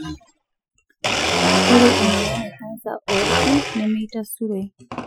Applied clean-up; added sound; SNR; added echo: classical method Wiener filter.